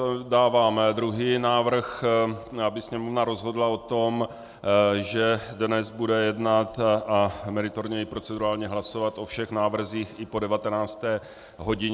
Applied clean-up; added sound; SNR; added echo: none; none; none; none.